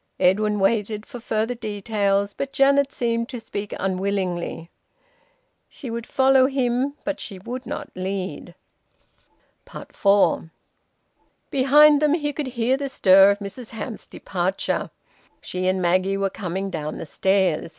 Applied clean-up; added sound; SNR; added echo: none; none; none; none.